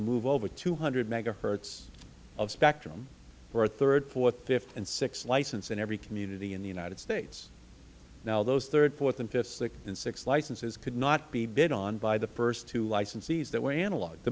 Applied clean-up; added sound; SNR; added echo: none; none; none; none.